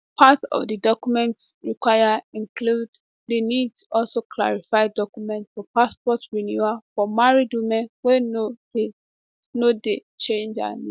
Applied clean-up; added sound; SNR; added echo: none; none; none; none.